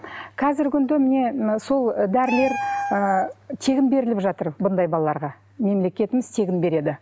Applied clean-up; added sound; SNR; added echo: none; Meow; 9 dB; none.